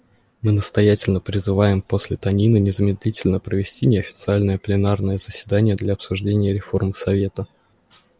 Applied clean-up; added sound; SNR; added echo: none; none; none; none.